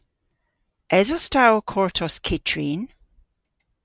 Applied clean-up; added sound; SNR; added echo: none; none; none; none.